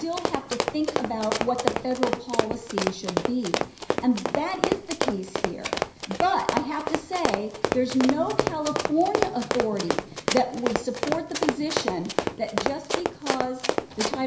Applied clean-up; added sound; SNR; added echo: none; Run; 0 dB; reverberation time 0.5 s.